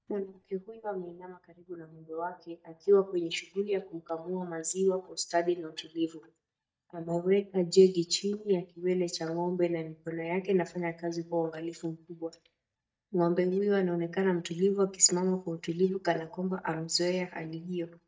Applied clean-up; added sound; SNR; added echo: neural mask model DeepFilterNet 3.